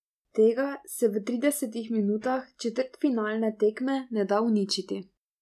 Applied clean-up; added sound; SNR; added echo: none; none; none; none.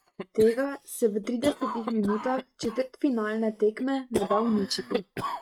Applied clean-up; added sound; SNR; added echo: neural mask model RNNoise.